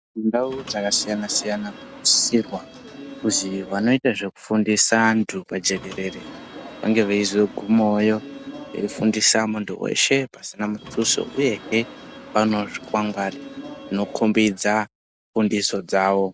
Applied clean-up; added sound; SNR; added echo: none; Subway, metro, underground / Sliding door; 16 dB; none.